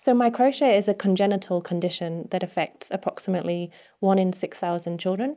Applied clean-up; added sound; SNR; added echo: none; none; none; none.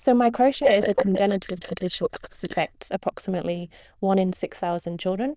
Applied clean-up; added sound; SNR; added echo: neural diffusion model UNIVERSE++.